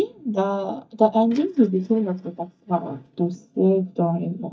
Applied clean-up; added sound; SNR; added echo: neural mask model DeepFilterNet 3.